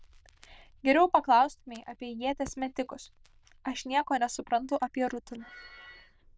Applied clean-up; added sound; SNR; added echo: neural diffusion model UNIVERSE++.